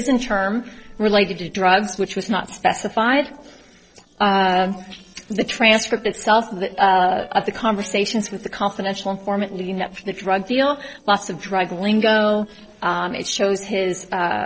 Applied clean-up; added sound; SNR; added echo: neural separator model SepFormer DNS4.